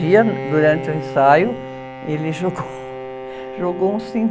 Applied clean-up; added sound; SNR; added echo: none; Bowed string instrument; 10 dB; none.